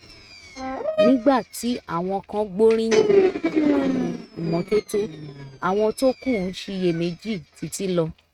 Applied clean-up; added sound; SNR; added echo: neural mask model RNNoise.